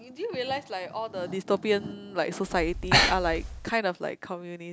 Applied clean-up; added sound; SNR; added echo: none; Breathing; -3 dB; none.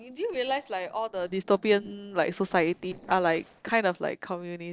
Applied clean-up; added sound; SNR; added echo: neural separator model SepFormer DNS4.